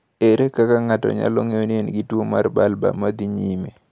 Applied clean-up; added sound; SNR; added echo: none; none; none; none.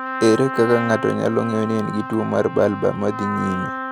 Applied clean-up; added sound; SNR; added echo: none; Trumpet; 8 dB; none.